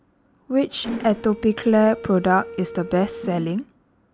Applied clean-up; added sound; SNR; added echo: none; Mechanisms; 14 dB; none.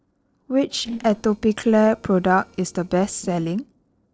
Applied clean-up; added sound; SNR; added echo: neural separator model SepFormer DNS4.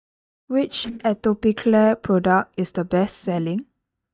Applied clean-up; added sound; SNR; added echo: neural mask model DeepFilterNet 3.